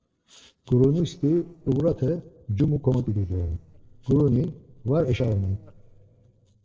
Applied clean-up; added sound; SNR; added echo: neural separator model SepFormer DNS4.